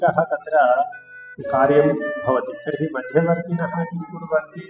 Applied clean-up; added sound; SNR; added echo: classical method spectral subtraction.